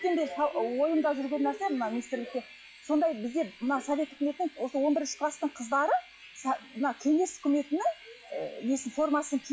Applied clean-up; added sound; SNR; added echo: classical method log-MMSE.